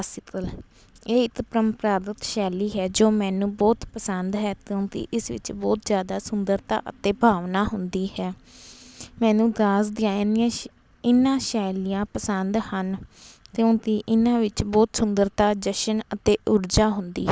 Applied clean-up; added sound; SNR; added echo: none; none; none; none.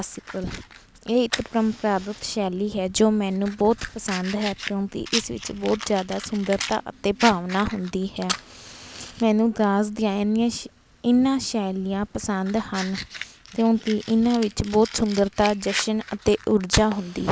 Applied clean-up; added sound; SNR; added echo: none; Fire; 13 dB; none.